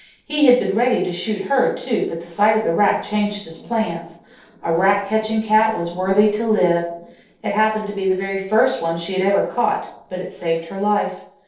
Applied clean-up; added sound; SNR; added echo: neural separator model SepFormer DNS4.